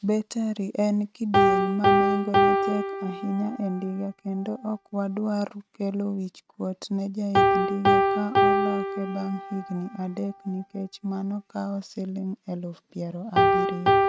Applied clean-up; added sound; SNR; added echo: neural mask model RNNoise.